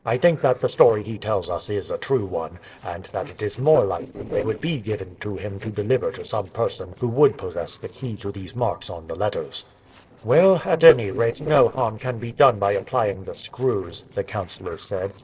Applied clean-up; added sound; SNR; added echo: neural separator model SepFormer DNS4.